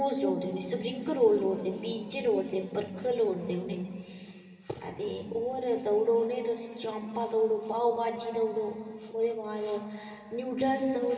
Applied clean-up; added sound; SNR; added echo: none; none; none; reverberation time 2.8 s.